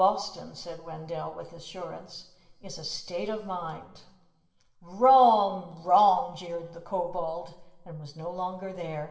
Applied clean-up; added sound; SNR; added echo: none; none; none; reverberation time 1.5 s.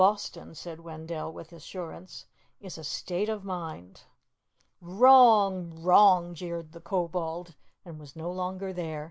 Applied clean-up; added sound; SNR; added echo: none; none; none; none.